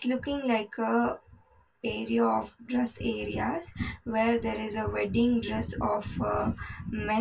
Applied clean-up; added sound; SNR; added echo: none; none; none; reverberation time 0.1 s.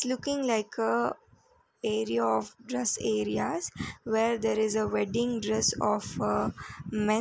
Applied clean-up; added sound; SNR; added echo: none; none; none; none.